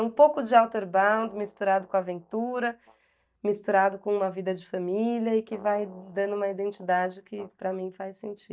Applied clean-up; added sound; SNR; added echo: neural mask model DeepFilterNet 3.